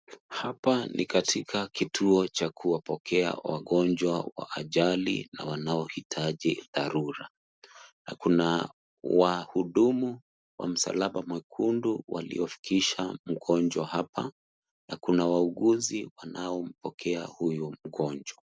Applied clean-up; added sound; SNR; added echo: none; none; none; none.